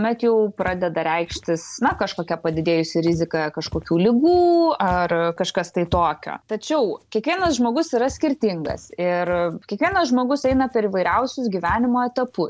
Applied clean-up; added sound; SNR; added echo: none; Walk, footsteps; 19 dB; none.